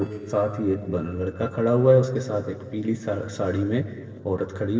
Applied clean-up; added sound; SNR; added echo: neural separator model SepFormer DNS4.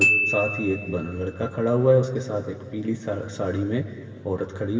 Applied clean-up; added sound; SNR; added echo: none; Glockenspiel; 3 dB; reverberation time 2.8 s.